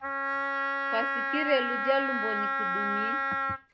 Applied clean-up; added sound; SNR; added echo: none; Wind instrument, woodwind instrument; -4 dB; none.